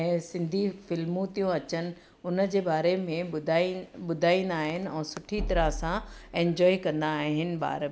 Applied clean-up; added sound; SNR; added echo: none; none; none; none.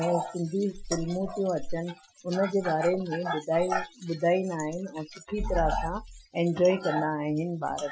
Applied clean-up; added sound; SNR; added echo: classical method Wiener filter.